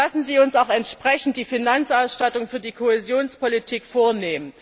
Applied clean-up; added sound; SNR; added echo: none; none; none; none.